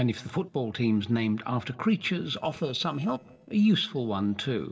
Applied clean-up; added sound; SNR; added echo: neural separator model SepFormer DNS4.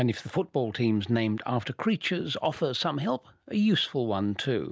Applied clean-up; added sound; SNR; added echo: none; none; none; none.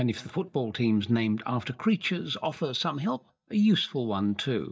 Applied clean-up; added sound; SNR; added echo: neural mask model DeepFilterNet 3.